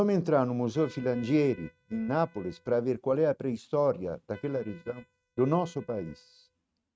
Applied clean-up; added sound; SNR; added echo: neural mask model RNNoise.